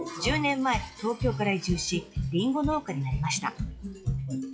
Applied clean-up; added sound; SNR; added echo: classical method log-MMSE.